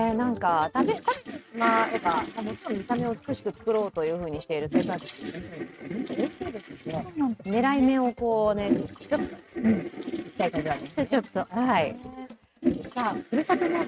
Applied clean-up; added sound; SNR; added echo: neural mask model RNNoise.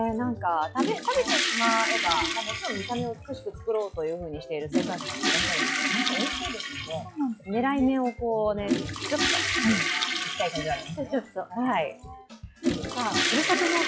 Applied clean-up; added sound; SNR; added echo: classical method log-MMSE.